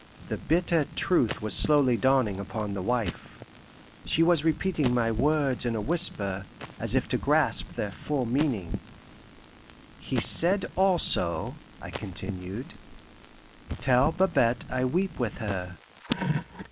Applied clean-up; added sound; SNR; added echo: neural mask model Resemble Enhance denoiser.